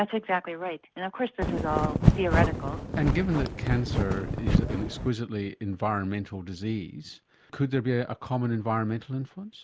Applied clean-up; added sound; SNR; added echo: none; Wind; -4 dB; none.